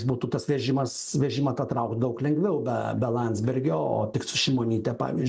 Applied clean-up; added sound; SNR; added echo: none; none; none; none.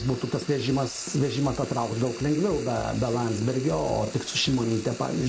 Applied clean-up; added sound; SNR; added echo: none; Drum kit + Frying (food); 13 dB; none.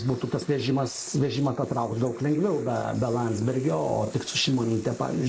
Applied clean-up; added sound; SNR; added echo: neural mask model Resemble Enhance denoiser.